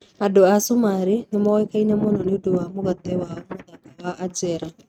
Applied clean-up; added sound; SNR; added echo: neural mask model RNNoise.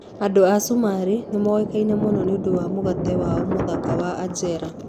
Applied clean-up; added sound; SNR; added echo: none; Thunder; 5 dB; none.